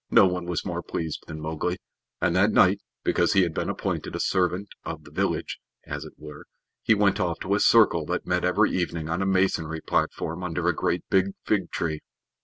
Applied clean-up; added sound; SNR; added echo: none; none; none; none.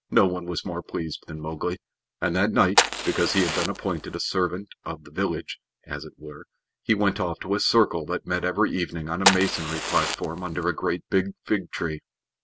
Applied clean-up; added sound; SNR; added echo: none; Fire; 0 dB; none.